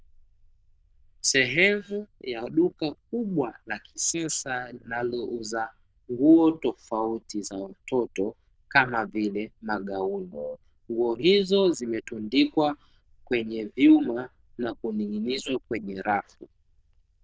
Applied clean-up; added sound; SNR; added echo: neural diffusion model UNIVERSE++.